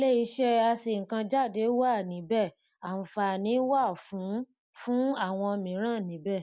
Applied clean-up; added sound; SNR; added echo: none; none; none; none.